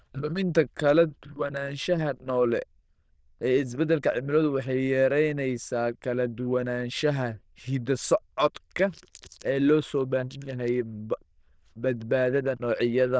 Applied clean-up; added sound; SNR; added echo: neural diffusion model UNIVERSE++.